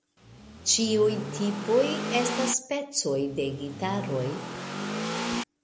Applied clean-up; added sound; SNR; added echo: none; Accelerating, revving, vroom / Car; 5 dB; none.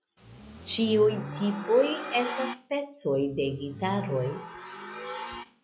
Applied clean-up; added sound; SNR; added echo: classical method log-MMSE.